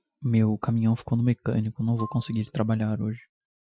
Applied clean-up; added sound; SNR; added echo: classical method Wiener filter.